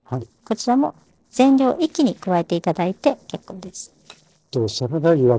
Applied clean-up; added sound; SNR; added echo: neural separator model SepFormer DNS4.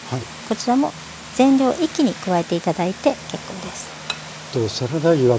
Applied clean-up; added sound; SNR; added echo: none; Vehicle; 15 dB; none.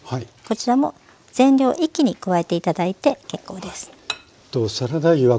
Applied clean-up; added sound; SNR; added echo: none; none; none; none.